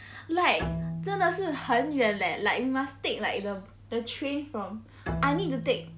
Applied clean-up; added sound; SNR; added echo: none; Bowed string instrument; 10 dB; none.